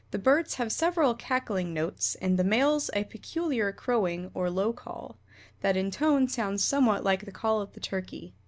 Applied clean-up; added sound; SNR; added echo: none; none; none; none.